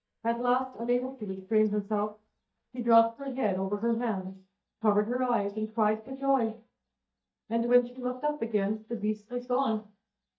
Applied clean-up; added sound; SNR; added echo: neural mask model DeepFilterNet 3.